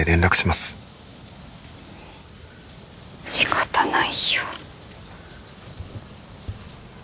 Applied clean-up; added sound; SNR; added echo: none; none; none; none.